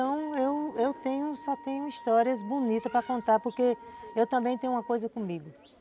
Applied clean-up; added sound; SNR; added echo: none; Wind instrument, woodwind instrument; 19 dB; none.